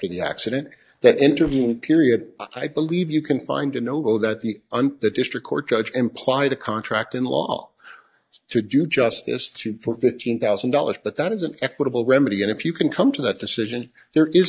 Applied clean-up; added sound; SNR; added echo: neural mask model DeepFilterNet 3.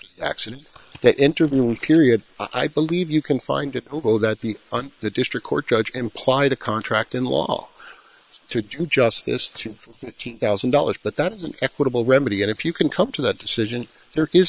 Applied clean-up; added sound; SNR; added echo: neural separator model SepFormer WHAM!.